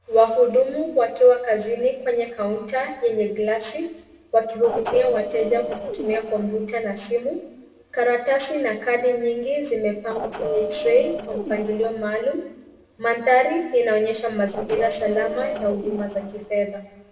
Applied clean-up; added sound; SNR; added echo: neural separator model SepFormer DNS4.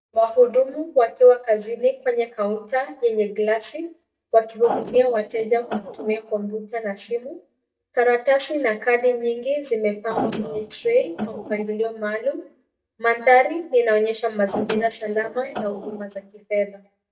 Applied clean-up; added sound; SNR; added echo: neural mask model DeepFilterNet 3.